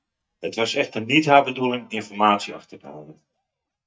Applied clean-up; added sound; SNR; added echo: neural mask model DeepFilterNet 3.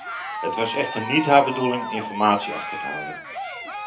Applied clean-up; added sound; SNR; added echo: none; Cheering; 7 dB; reverberation time 0.3 s.